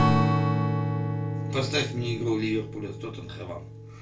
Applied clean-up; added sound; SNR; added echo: none; Strum; -5 dB; reverberation time 0.3 s.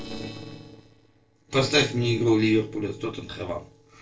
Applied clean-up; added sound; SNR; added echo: neural separator model SepFormer DNS4.